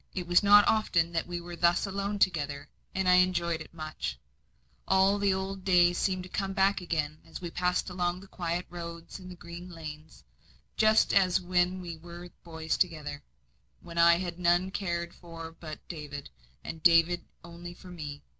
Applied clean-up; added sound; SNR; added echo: none; none; none; none.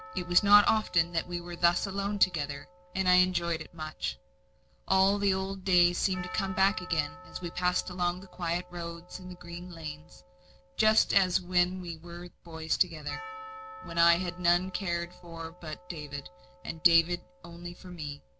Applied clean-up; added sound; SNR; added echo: none; Percussion; 19 dB; none.